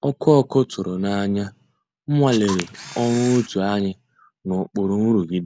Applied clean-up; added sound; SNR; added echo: none; Camera; 13 dB; none.